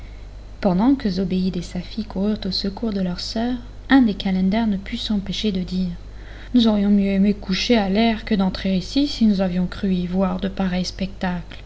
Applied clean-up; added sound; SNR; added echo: none; none; none; none.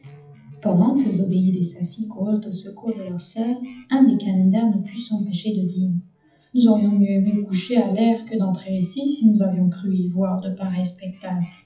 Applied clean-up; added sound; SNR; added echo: classical method WPE with log-MMSE.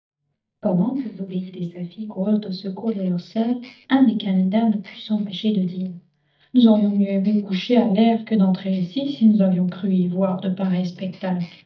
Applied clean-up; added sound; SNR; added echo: neural mask model DeepFilterNet 3.